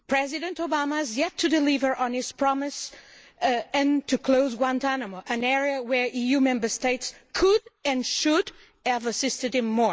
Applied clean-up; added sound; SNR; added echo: neural mask model Resemble Enhance denoiser.